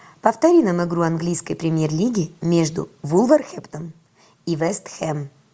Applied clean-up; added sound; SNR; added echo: none; none; none; none.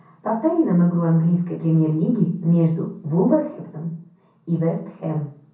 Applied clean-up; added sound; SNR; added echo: none; none; none; reverberation time 0.6 s.